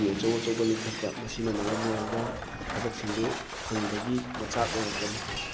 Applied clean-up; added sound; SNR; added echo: none; Shatter; 4 dB; none.